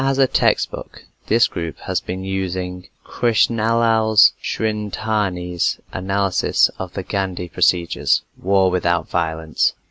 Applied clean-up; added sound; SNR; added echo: none; none; none; none.